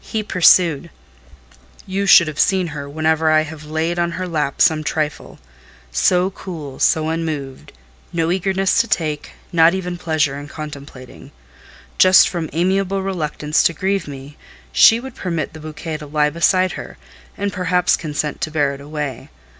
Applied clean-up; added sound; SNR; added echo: none; none; none; none.